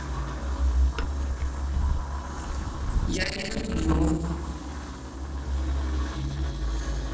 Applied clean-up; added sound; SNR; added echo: neural separator model SepFormer DNS4.